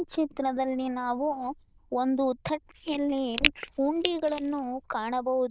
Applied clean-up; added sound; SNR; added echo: neural diffusion model UNIVERSE++.